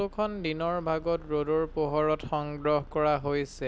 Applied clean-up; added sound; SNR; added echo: none; Purr; 18 dB; none.